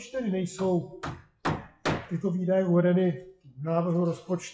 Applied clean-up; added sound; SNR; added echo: classical method WPE with log-MMSE.